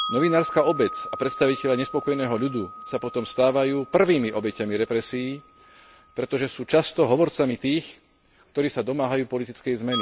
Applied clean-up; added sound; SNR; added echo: none; Wind chime; 13 dB; none.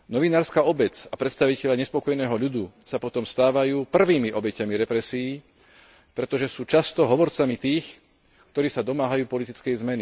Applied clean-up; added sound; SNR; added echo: none; none; none; none.